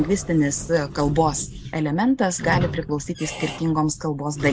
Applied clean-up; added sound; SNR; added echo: none; Squeak / Sliding door; 10 dB; none.